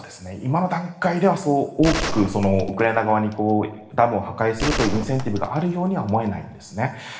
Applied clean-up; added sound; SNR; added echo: none; Gunshot, gunfire; 8 dB; reverberation time 0.8 s.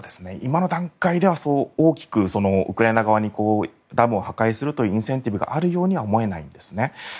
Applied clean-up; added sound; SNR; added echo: none; none; none; none.